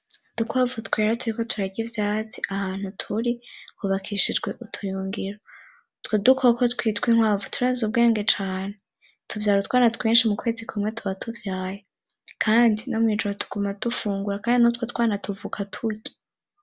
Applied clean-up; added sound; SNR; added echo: none; none; none; none.